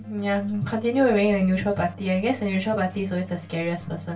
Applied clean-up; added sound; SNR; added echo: none; Keyboard (musical); 18 dB; reverberation time 0.2 s.